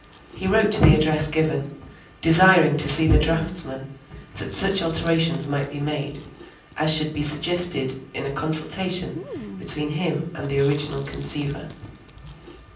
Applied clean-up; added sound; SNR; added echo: none; Chewing, mastication; 19 dB; reverberation time 0.6 s.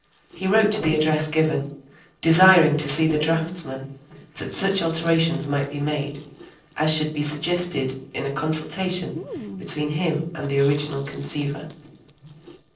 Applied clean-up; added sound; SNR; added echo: neural separator model SepFormer DNS4.